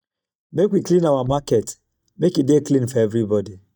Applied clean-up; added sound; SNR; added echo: neural mask model DeepFilterNet 3.